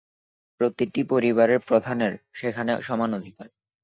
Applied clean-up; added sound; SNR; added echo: neural mask model DeepFilterNet 3.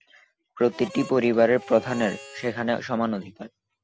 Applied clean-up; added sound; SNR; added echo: none; Harmonica; 17 dB; none.